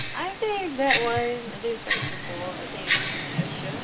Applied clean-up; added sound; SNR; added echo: none; Tick-tock; 0 dB; reverberation time 0.5 s.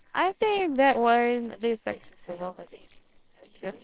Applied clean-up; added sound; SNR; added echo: neural separator model SepFormer WHAMR!.